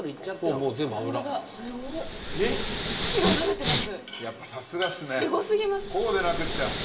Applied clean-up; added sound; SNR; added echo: none; Respiratory sounds; 3 dB; reverberation time 1.4 s.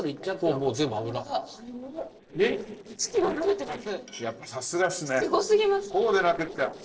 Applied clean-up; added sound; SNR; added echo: neural separator model SepFormer DNS4.